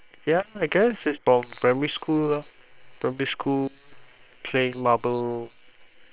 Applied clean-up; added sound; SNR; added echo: neural separator model SepFormer WHAM!.